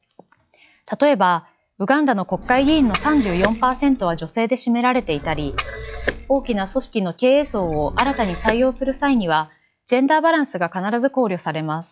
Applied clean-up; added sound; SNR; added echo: classical method log-MMSE.